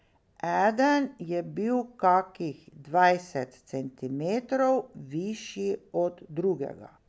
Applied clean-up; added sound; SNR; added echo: none; none; none; none.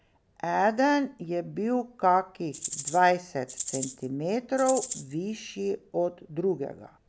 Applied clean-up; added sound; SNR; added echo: none; Rattle (instrument); 9 dB; none.